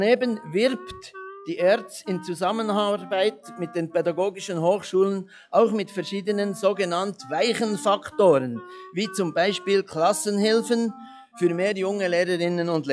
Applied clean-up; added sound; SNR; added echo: classical method log-MMSE.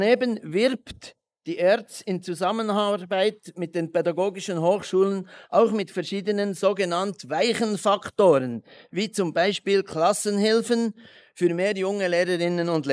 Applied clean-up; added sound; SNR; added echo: neural mask model Resemble Enhance denoiser.